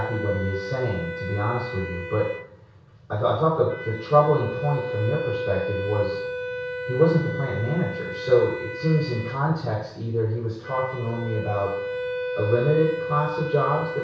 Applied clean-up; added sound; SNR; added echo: none; Wind instrument, woodwind instrument; 7 dB; reverberation time 0.6 s.